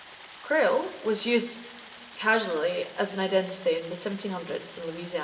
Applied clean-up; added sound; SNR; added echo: none; Stream; 18 dB; reverberation time 0.8 s.